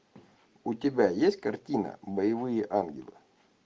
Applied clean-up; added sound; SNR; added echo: none; none; none; none.